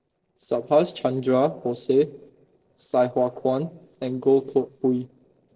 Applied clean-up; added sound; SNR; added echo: neural separator model SepFormer DNS4.